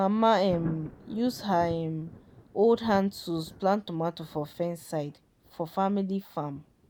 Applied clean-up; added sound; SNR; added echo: none; Thunder; 18 dB; none.